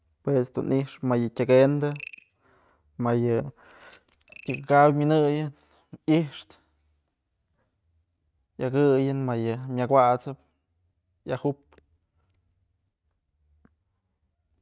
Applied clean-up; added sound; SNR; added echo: neural mask model RNNoise.